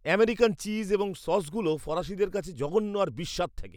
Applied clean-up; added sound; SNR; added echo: none; none; none; none.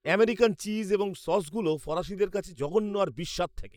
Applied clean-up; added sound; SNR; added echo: neural mask model DeepFilterNet 3.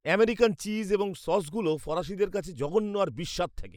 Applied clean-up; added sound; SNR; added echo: neural mask model Resemble Enhance denoiser.